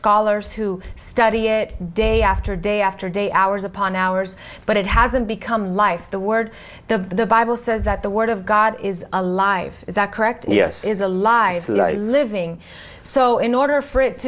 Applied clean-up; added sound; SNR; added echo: none; Walk, footsteps; 19 dB; none.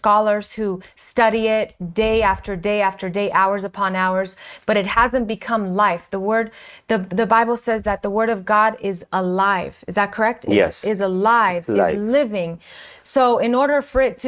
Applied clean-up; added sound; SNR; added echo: neural mask model RNNoise.